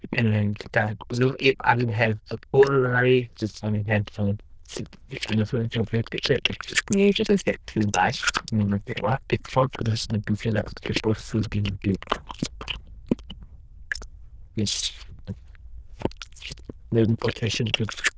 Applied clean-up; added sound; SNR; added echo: neural diffusion model UNIVERSE++.